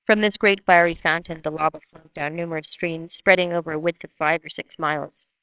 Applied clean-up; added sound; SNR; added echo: neural separator model SepFormer WHAMR!.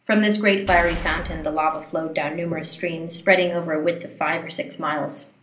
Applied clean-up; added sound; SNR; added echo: none; Boom; 12 dB; reverberation time 0.5 s.